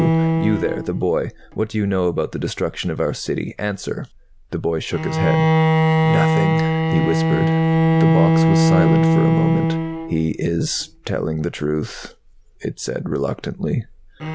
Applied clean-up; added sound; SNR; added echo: none; Bowed string instrument; -4 dB; none.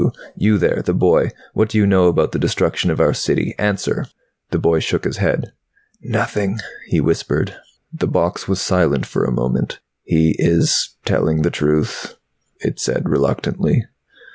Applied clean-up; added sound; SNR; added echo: none; none; none; none.